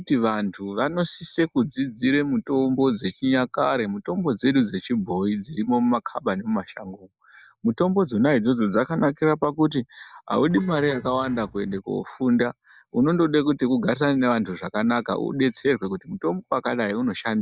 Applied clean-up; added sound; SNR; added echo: neural mask model DeepFilterNet 3.